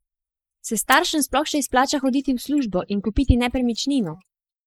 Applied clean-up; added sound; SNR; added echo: neural mask model Resemble Enhance denoiser.